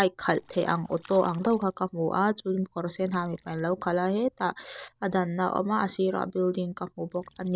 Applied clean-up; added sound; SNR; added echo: neural separator model SepFormer DNS4.